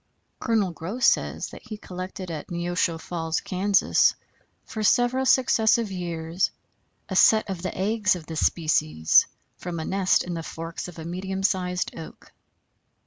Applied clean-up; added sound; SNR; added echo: none; none; none; none.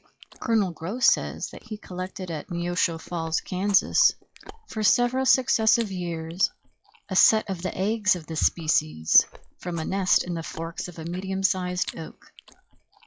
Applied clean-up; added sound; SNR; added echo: classical method log-MMSE.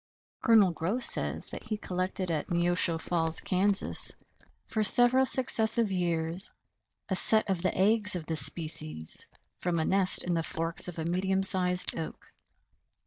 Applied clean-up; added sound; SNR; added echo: neural mask model DeepFilterNet 3.